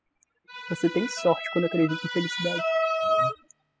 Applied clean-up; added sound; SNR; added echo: classical method spectral subtraction.